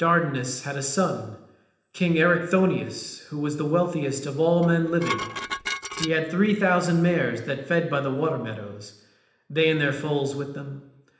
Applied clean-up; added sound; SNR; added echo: none; Dishes, pots, and pans; 8 dB; reverberation time 0.8 s.